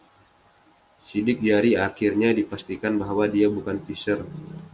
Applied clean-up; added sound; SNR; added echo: none; none; none; none.